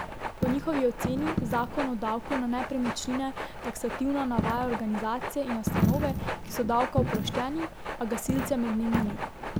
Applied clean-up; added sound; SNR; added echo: none; Coin (dropping) + Train; 2 dB; none.